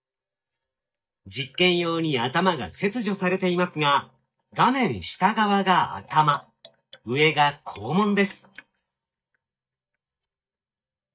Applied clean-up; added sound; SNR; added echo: neural mask model DeepFilterNet 3.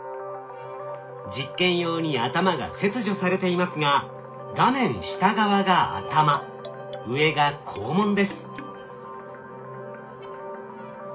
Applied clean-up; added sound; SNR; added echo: none; Marimba, xylophone; 19 dB; reverberation time 0.3 s.